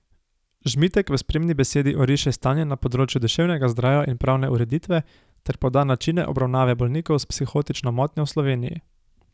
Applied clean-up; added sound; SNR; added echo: none; none; none; none.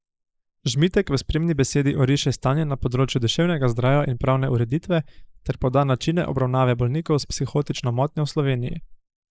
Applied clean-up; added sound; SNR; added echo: neural mask model Resemble Enhance denoiser.